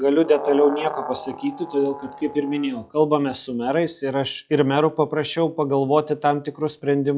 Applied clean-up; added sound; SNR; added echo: classical method log-MMSE.